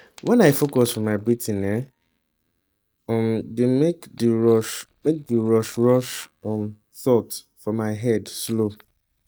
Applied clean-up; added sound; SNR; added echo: neural mask model DeepFilterNet 3.